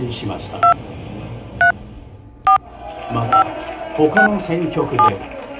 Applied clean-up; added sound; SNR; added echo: none; Telephone; -3 dB; reverberation time 0.3 s.